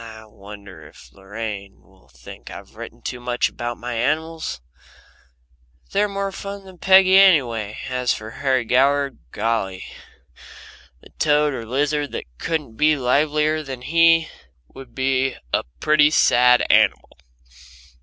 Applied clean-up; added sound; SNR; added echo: none; none; none; none.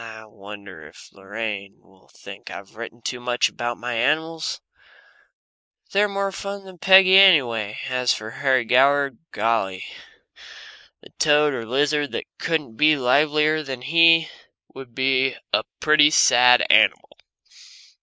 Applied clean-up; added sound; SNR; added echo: neural mask model Resemble Enhance denoiser.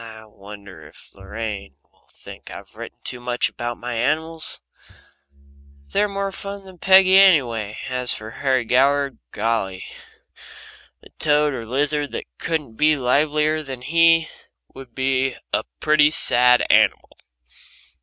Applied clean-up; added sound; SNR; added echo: neural mask model RNNoise.